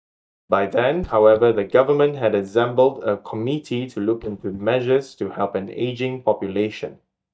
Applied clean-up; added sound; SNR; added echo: neural mask model DeepFilterNet 3.